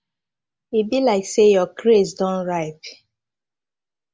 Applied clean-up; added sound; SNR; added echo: none; none; none; none.